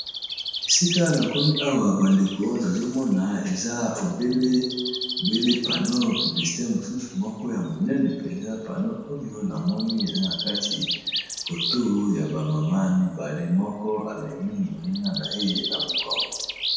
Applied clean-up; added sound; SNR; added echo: none; Bird; 7 dB; reverberation time 1.1 s.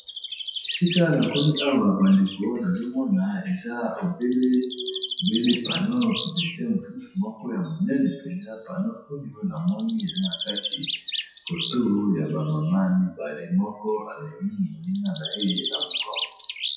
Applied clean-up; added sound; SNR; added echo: classical method WPE with log-MMSE.